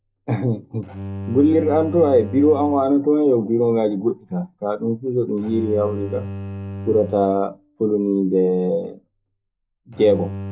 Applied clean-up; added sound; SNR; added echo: none; Bowed string instrument; 13 dB; none.